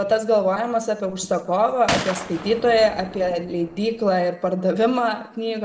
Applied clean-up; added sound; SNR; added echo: none; Gunshot, gunfire; 11 dB; reverberation time 1.0 s.